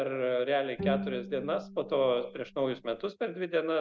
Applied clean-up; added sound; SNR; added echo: none; Bowed string instrument; 8 dB; none.